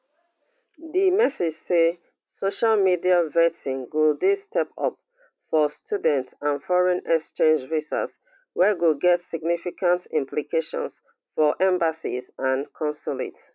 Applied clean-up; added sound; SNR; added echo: none; none; none; none.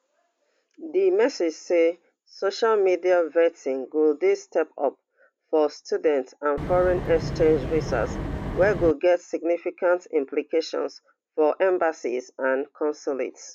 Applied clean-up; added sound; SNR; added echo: none; Wind; 6 dB; none.